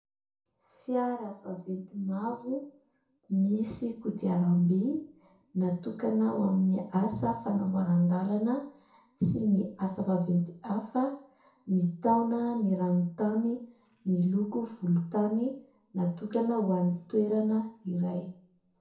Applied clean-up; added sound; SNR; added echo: none; none; none; reverberation time 0.6 s.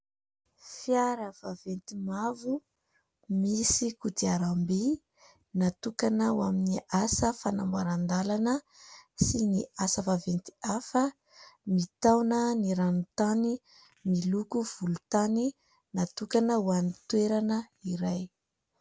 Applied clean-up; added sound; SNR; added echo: none; none; none; none.